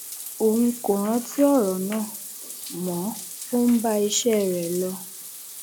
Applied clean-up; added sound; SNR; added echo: none; Bathtub (filling or washing); 13 dB; none.